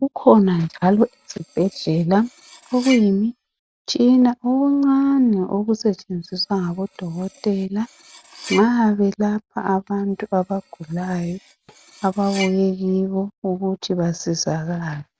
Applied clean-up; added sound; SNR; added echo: none; Cutlery, silverware; 19 dB; none.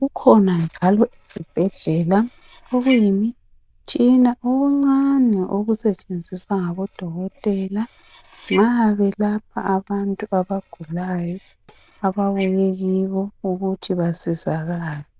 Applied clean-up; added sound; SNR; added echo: neural diffusion model UNIVERSE++.